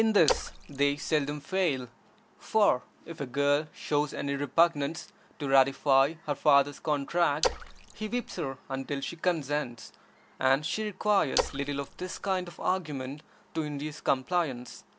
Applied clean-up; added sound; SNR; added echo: none; Splash, splatter; 6 dB; none.